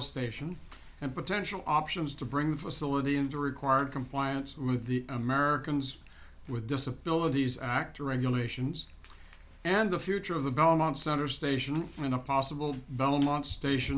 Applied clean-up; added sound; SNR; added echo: none; none; none; none.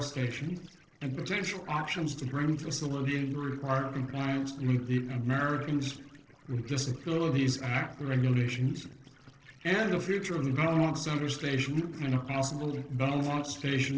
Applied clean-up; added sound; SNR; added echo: neural separator model SepFormer DNS4.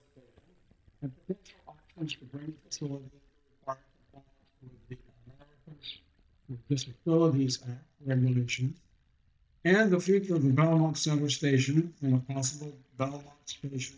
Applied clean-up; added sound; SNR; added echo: neural mask model DeepFilterNet 3.